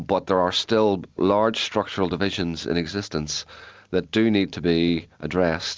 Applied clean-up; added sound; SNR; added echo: none; none; none; none.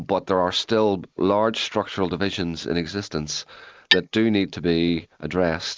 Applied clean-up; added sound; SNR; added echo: neural mask model Resemble Enhance denoiser.